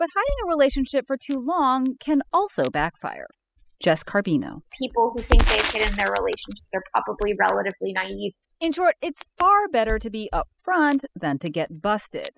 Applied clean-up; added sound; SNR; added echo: classical method spectral subtraction.